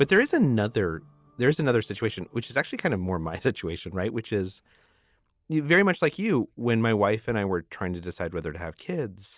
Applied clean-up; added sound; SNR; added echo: none; none; none; none.